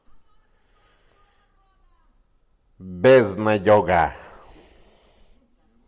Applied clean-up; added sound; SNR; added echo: none; none; none; none.